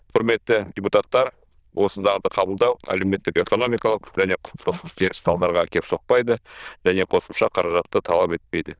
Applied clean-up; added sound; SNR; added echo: neural diffusion model UNIVERSE++.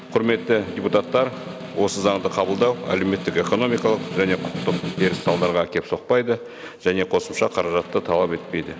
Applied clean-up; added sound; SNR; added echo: none; Snare drum; 10 dB; none.